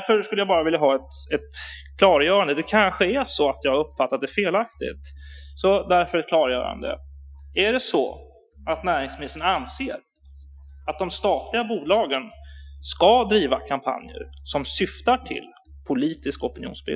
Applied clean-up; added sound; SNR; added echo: classical method Wiener filter.